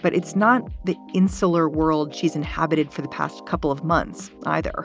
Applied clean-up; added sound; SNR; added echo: none; none; none; none.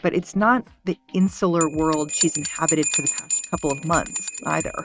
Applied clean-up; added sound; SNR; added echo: neural mask model RNNoise.